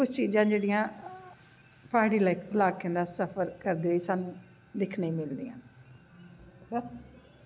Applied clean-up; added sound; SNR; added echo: none; none; none; none.